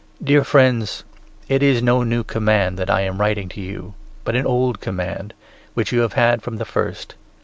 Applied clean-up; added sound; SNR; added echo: none; none; none; none.